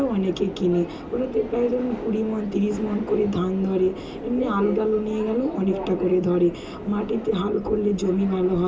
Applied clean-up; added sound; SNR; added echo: none; Subway, metro, underground; 11 dB; reverberation time 0.2 s.